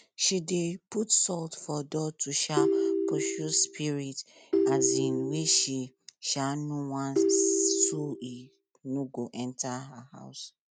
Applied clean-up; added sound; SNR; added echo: neural mask model RNNoise.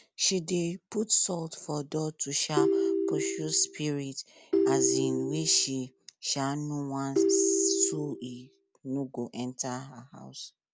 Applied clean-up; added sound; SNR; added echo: none; Ringtone; -2 dB; none.